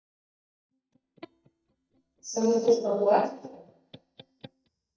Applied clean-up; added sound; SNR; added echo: neural mask model DeepFilterNet 3.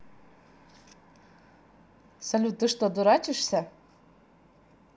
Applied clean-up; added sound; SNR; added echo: none; none; none; none.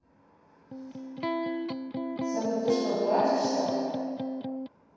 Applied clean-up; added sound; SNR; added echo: none; Electric guitar; 1 dB; reverberation time 2.2 s.